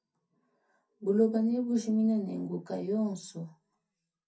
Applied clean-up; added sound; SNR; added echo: none; none; none; reverberation time 0.3 s.